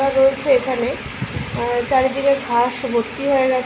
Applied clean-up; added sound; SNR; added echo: none; none; none; none.